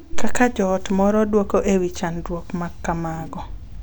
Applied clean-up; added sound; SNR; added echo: none; none; none; none.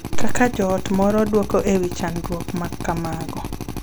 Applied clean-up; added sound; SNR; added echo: none; Drill; 11 dB; none.